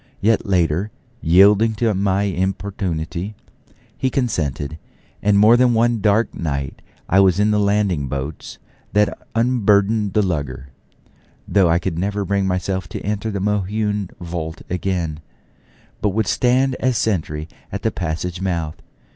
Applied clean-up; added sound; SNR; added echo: none; none; none; none.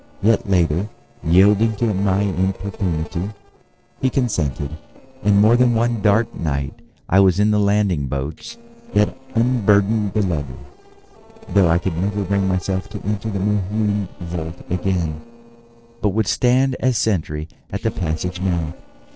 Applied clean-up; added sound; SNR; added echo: neural separator model SepFormer DNS4.